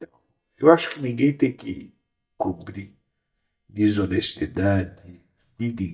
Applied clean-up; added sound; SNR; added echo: neural mask model DeepFilterNet 3.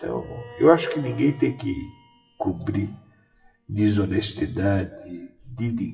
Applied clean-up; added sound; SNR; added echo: classical method WPE with log-MMSE.